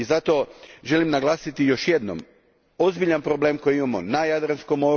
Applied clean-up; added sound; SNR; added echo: none; none; none; none.